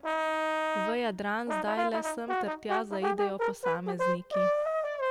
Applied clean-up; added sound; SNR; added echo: none; Brass instrument; -5 dB; none.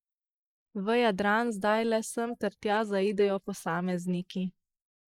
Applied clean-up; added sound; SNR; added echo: neural mask model Resemble Enhance denoiser.